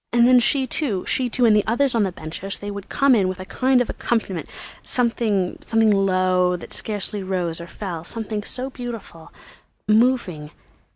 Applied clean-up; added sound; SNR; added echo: none; none; none; none.